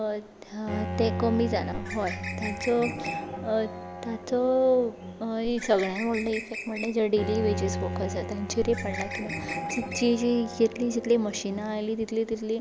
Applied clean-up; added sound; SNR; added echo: none; Bowed string instrument + Bird; 7 dB; none.